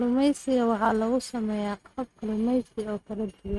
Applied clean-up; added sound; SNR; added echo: neural mask model RNNoise.